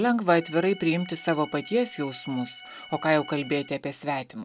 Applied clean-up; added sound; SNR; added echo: none; Organ; 16 dB; none.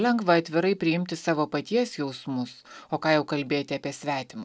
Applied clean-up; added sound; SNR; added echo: none; none; none; none.